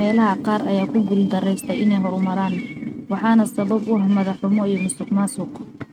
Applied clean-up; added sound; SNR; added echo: neural mask model RNNoise.